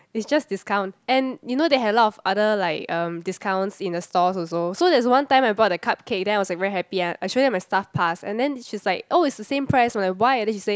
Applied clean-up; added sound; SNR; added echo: none; none; none; none.